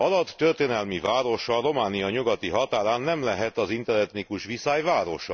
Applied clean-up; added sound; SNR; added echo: none; none; none; none.